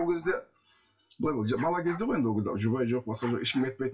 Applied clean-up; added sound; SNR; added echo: classical method WPE with log-MMSE.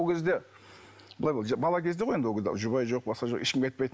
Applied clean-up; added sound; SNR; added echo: none; none; none; none.